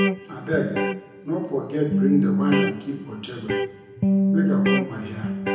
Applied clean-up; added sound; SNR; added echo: none; Electric guitar; -4 dB; reverberation time 0.9 s.